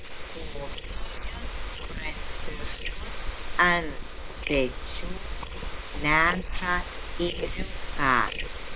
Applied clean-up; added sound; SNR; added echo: neural separator model SepFormer WHAM!.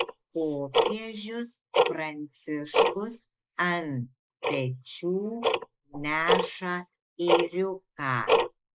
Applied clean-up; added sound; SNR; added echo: neural mask model Resemble Enhance denoiser.